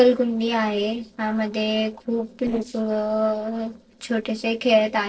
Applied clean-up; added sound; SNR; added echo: neural separator model SepFormer DNS4.